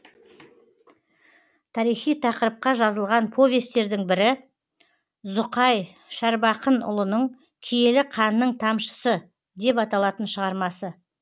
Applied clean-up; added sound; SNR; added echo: none; none; none; none.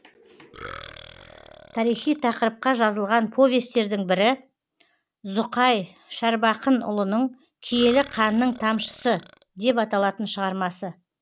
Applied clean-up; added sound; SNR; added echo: none; Burping, eructation; 19 dB; none.